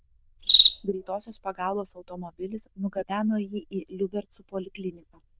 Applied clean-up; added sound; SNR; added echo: neural diffusion model UNIVERSE++.